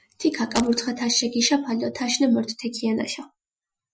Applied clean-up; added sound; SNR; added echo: classical method Wiener filter.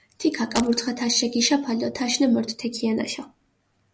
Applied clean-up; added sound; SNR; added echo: none; Shatter; 12 dB; none.